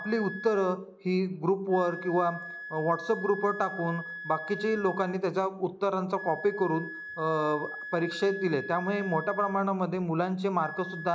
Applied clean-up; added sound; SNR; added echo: none; Wind instrument, woodwind instrument; 12 dB; none.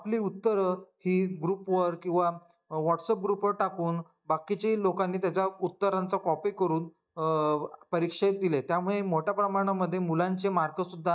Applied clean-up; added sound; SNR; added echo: neural mask model DeepFilterNet 3.